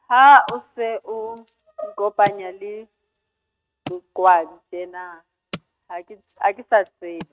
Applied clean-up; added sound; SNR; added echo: neural mask model RNNoise.